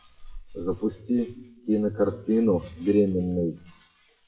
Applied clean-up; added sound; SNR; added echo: classical method WPE with log-MMSE.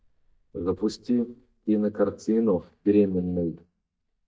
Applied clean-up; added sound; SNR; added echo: neural mask model DeepFilterNet 3.